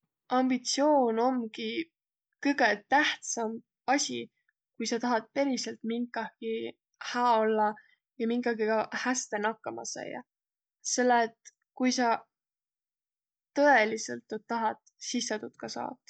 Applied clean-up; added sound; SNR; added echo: none; none; none; none.